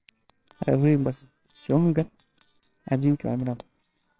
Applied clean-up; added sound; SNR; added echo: neural separator model SepFormer WHAMR!.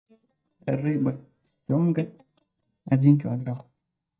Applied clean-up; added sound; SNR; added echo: neural mask model DeepFilterNet 3.